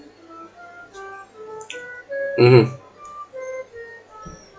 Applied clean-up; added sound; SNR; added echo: classical method log-MMSE.